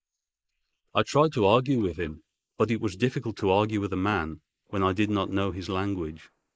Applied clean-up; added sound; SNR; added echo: neural mask model Resemble Enhance denoiser.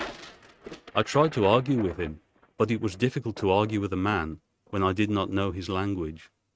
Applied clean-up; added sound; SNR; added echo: neural mask model RNNoise.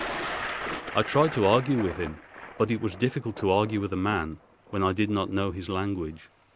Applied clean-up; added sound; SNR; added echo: none; Thunder; 11 dB; none.